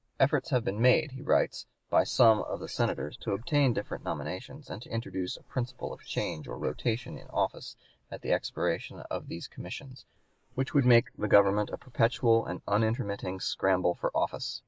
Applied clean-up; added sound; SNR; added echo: neural mask model Resemble Enhance denoiser.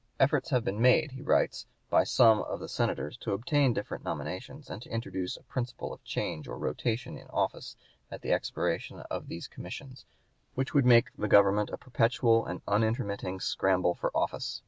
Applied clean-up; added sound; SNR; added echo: none; none; none; none.